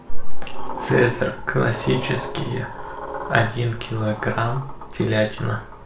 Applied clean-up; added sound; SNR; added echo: none; Sliding door; 15 dB; reverberation time 0.4 s.